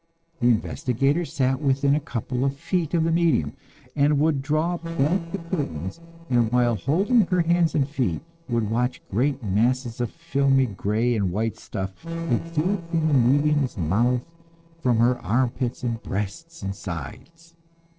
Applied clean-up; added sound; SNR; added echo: neural separator model SepFormer DNS4.